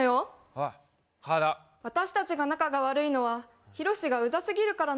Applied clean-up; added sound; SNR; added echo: none; none; none; none.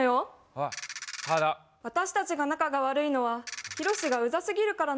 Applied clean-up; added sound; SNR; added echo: none; Ratchet, pawl; 10 dB; none.